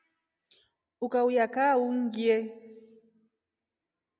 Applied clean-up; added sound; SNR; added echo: none; none; none; none.